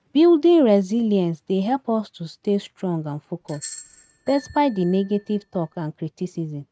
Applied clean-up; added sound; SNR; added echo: neural mask model RNNoise.